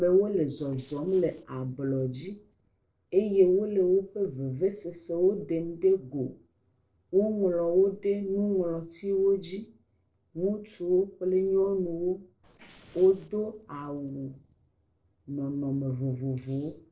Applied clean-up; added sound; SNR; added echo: neural separator model SepFormer DNS4.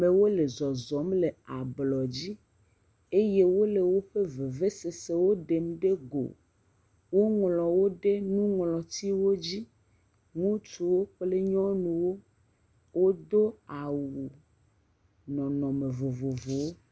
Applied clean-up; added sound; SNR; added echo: none; none; none; none.